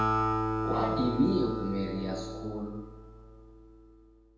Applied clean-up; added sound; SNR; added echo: none; Acoustic guitar; 0 dB; reverberation time 0.9 s.